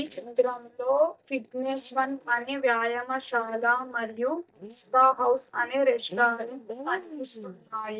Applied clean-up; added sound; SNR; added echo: neural mask model DeepFilterNet 3.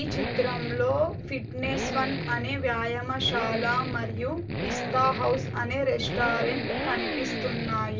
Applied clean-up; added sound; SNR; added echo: none; Accelerating, revving, vroom; 3 dB; reverberation time 0.2 s.